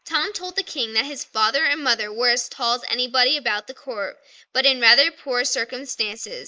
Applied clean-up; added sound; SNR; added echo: neural mask model Resemble Enhance denoiser.